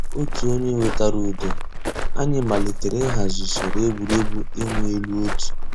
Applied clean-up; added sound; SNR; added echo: none; Walk, footsteps; -4 dB; none.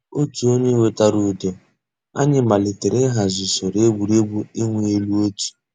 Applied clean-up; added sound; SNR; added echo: none; none; none; none.